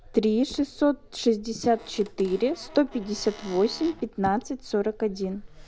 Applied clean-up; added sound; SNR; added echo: none; Squeak / Cupboard open or close + Liquid; 18 dB; none.